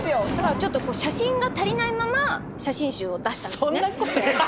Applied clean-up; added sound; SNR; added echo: none; Thunder; 8 dB; none.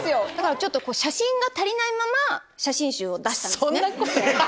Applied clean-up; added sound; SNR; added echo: none; none; none; none.